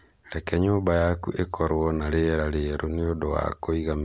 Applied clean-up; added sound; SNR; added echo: none; none; none; none.